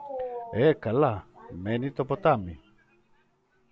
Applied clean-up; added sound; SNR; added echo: none; none; none; none.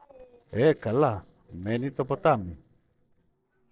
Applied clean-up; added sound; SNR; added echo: neural separator model SepFormer DNS4.